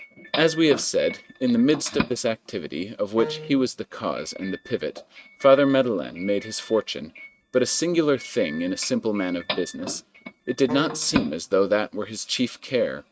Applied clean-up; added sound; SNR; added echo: neural mask model RNNoise.